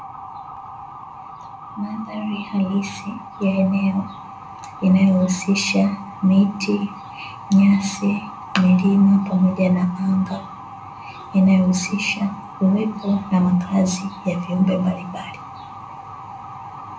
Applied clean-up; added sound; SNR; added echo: none; Motor vehicle (road) / Siren; 16 dB; reverberation time 0.3 s.